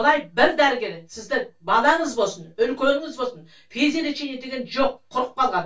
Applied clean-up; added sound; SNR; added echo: none; none; none; reverberation time 0.1 s.